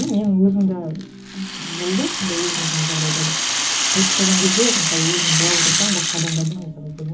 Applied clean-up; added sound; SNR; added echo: none; Rattle (instrument); -1 dB; reverberation time 0.3 s.